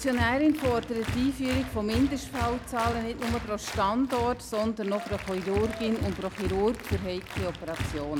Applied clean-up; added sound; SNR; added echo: none; Applause; 7 dB; none.